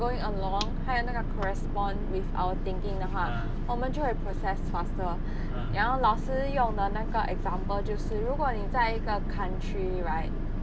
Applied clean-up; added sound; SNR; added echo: none; none; none; none.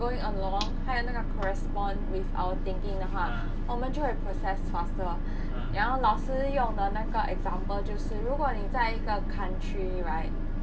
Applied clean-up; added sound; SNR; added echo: none; none; none; reverberation time 0.3 s.